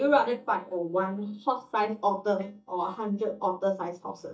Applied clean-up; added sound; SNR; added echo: neural mask model DeepFilterNet 3.